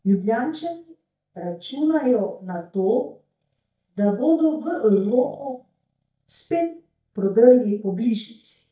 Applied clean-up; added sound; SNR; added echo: neural mask model DeepFilterNet 3.